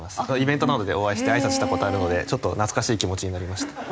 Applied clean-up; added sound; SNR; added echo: none; none; none; none.